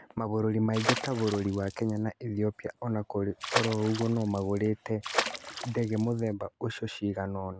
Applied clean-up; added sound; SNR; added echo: none; Water / Splash, splatter; 5 dB; none.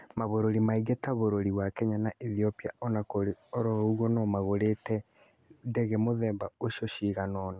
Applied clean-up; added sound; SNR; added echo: none; none; none; none.